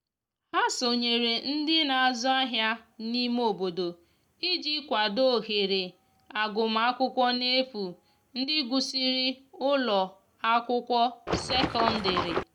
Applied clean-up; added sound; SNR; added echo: none; Water / Splash, splatter; 2 dB; none.